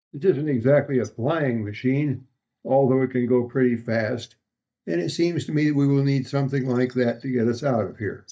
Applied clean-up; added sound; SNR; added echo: neural mask model DeepFilterNet 3.